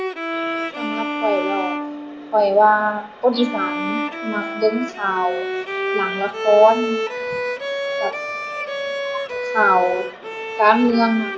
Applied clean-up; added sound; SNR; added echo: none; Bowed string instrument; 5 dB; reverberation time 0.7 s.